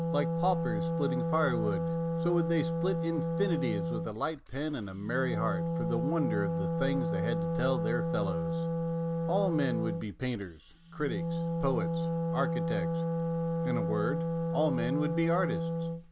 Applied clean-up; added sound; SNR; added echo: none; Wind instrument, woodwind instrument; -2 dB; none.